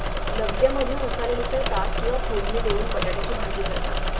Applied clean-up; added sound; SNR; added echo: none; Engine / Mechanisms; -4 dB; reverberation time 0.3 s.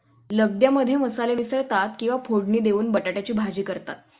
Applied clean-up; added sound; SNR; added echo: none; none; none; none.